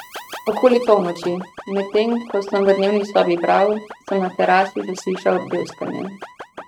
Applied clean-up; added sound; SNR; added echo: neural mask model RNNoise.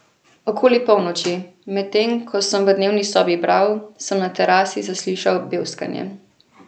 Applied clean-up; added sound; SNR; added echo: none; none; none; none.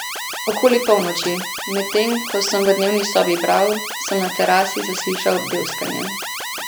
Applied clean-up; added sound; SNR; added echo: none; Alarm; 7 dB; none.